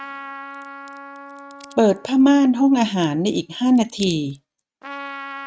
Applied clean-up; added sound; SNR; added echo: neural mask model RNNoise.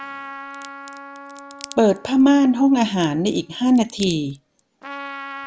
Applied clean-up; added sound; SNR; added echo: none; Trumpet + Crack; 17 dB; none.